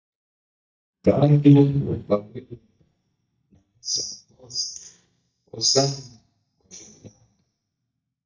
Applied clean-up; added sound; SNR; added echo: neural mask model DeepFilterNet 3.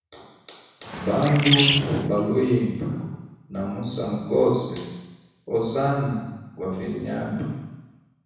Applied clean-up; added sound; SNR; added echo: none; Bird; 0 dB; reverberation time 1.1 s.